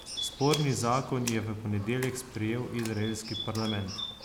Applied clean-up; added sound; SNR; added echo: none; Bird + Splash, splatter; 9 dB; none.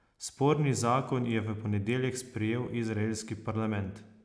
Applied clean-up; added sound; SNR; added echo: none; none; none; none.